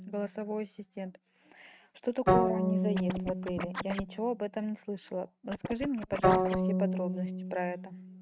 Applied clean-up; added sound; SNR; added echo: neural mask model RNNoise.